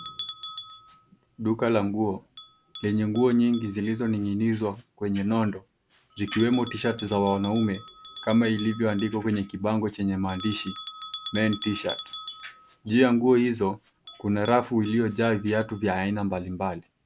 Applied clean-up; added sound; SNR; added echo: none; Bell; 16 dB; none.